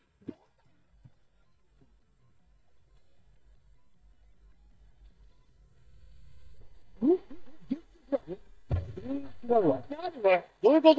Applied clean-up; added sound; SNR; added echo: neural mask model DeepFilterNet 3.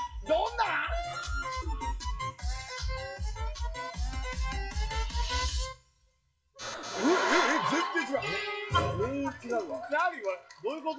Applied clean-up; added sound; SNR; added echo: classical method WPE with log-MMSE.